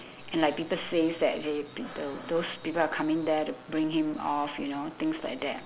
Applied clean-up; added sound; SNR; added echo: none; none; none; none.